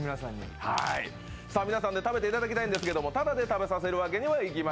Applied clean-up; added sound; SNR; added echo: none; Tearing; 17 dB; none.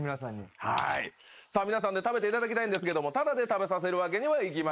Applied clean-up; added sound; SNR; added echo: neural mask model Resemble Enhance denoiser.